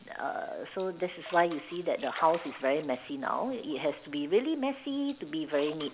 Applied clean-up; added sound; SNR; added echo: none; Splash, splatter; 18 dB; none.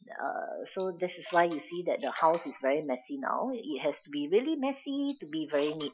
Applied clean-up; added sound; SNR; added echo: classical method Wiener filter.